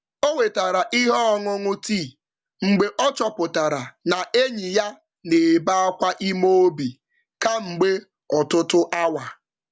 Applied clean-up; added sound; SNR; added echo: none; none; none; none.